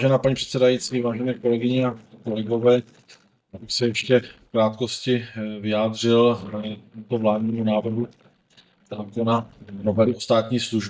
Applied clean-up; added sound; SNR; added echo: neural mask model DeepFilterNet 3.